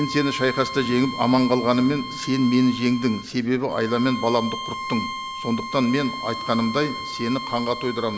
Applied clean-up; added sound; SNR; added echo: none; Bowed string instrument; 10 dB; none.